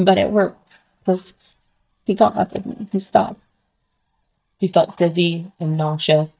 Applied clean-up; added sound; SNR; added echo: neural mask model DeepFilterNet 3.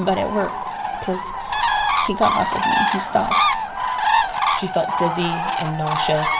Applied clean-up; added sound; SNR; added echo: none; Bird; -4 dB; reverberation time 2.8 s.